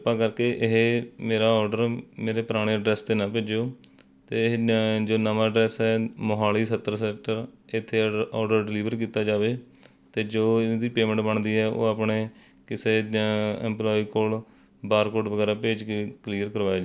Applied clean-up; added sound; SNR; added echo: none; none; none; none.